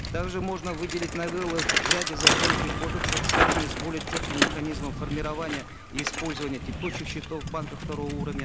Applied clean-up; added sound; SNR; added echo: none; Bicycle; -5 dB; none.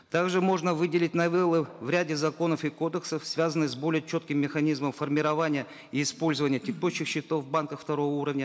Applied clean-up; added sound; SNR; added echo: none; none; none; none.